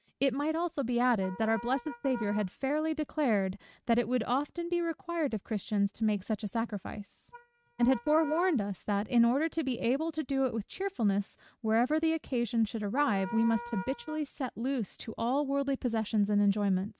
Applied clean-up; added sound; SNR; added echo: neural mask model RNNoise.